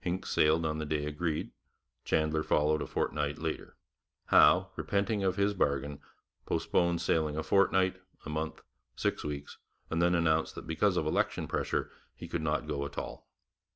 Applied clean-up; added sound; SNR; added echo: none; none; none; none.